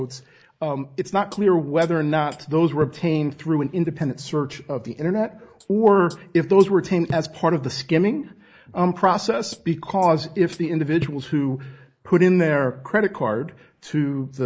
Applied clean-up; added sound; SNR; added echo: neural mask model Resemble Enhance denoiser.